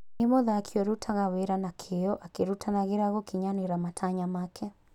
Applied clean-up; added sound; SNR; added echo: none; none; none; none.